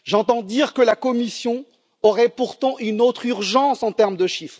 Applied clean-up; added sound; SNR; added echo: none; none; none; none.